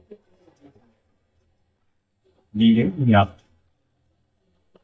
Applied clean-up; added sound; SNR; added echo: neural mask model DeepFilterNet 3.